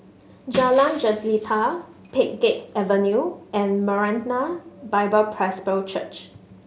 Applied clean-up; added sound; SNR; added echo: none; Shatter; 18 dB; none.